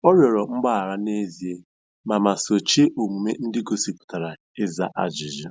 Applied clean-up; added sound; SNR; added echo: none; none; none; none.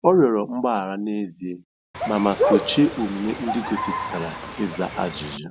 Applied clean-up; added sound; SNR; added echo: none; Bird; 4 dB; none.